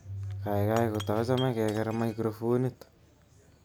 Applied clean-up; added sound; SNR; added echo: none; Shatter / Crushing; 19 dB; none.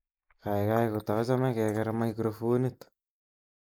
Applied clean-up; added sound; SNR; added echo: neural mask model Resemble Enhance denoiser.